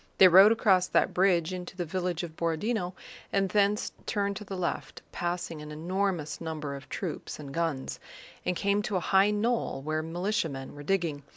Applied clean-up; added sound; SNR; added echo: none; none; none; none.